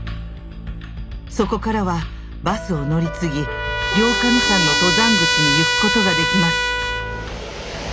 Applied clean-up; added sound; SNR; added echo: none; Trumpet; 0 dB; none.